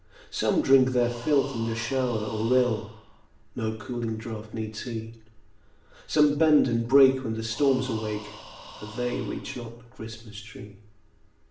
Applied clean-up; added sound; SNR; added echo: none; Breathing; 19 dB; reverberation time 0.5 s.